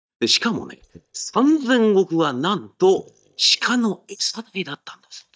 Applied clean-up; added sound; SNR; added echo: neural mask model DeepFilterNet 3.